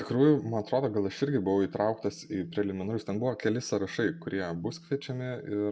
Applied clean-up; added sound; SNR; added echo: none; none; none; none.